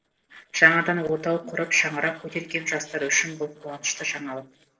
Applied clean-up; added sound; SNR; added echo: neural separator model SepFormer DNS4.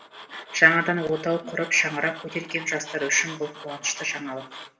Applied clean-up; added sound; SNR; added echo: none; Tools; 16 dB; reverberation time 0.6 s.